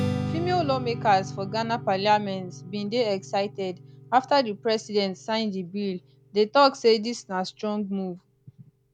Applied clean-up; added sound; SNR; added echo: none; Strum; 11 dB; none.